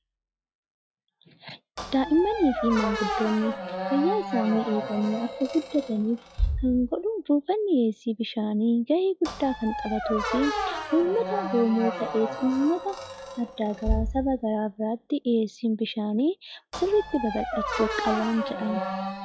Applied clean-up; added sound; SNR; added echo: classical method log-MMSE.